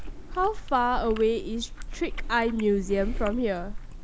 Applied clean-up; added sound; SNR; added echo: none; Chewing, mastication; 6 dB; none.